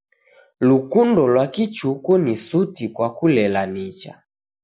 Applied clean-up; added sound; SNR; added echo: none; none; none; none.